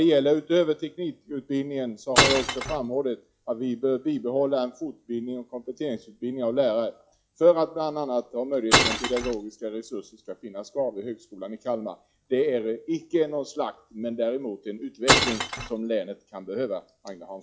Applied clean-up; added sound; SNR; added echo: classical method log-MMSE.